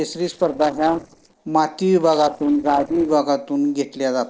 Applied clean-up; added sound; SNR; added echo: neural separator model SepFormer DNS4.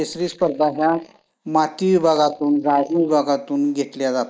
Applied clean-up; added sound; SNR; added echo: neural mask model Resemble Enhance denoiser.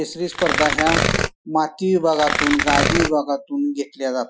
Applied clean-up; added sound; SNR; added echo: classical method Wiener filter.